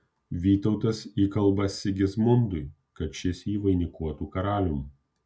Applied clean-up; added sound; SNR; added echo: none; none; none; none.